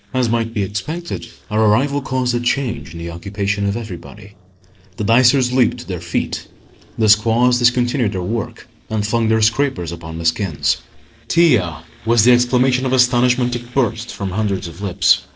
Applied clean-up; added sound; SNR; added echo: neural separator model SepFormer DNS4.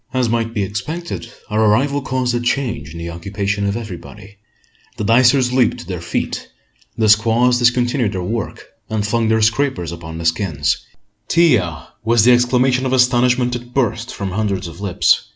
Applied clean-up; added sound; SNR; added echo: none; none; none; none.